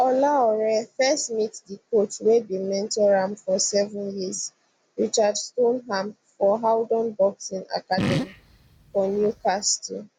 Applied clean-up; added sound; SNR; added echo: none; Fart; 7 dB; none.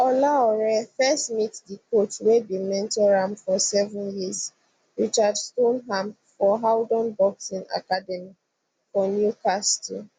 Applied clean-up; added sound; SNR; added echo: none; none; none; none.